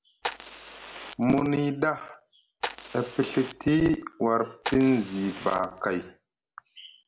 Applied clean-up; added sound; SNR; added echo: none; Fire; 12 dB; none.